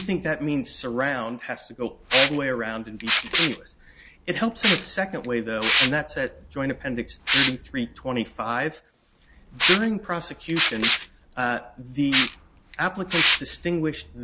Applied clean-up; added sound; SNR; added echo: none; Liquid; -3 dB; none.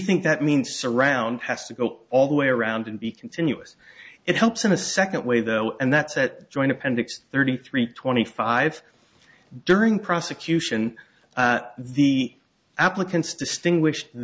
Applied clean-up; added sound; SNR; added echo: none; none; none; none.